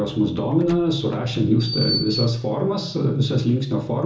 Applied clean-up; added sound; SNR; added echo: none; Door; 12 dB; reverberation time 0.6 s.